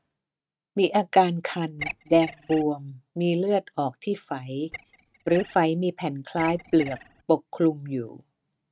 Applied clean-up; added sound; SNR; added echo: neural mask model RNNoise.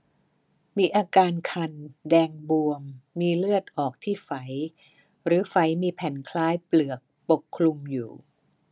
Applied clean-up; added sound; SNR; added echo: none; none; none; none.